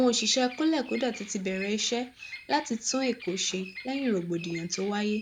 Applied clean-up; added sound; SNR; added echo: none; Bird vocalization, bird call, bird song; 16 dB; none.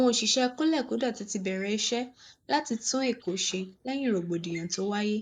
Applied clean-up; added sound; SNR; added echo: neural mask model Resemble Enhance denoiser.